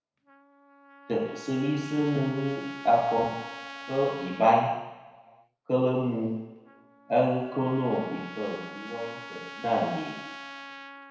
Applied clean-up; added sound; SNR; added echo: none; Trumpet; 15 dB; reverberation time 1.0 s.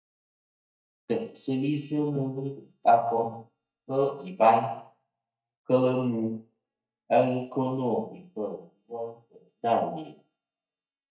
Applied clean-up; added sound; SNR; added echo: neural mask model DeepFilterNet 3.